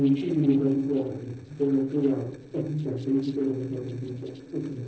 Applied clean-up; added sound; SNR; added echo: neural separator model SepFormer DNS4.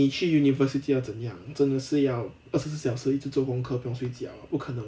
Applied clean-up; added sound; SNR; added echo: none; none; none; none.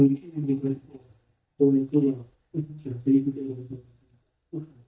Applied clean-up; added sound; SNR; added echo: neural mask model DeepFilterNet 3.